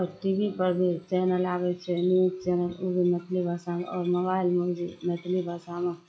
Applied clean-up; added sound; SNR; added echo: classical method log-MMSE.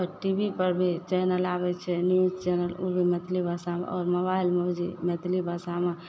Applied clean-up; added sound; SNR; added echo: none; none; none; none.